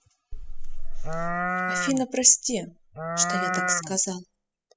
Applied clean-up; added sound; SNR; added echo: classical method spectral subtraction.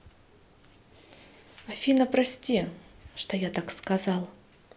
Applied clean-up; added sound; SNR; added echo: none; none; none; none.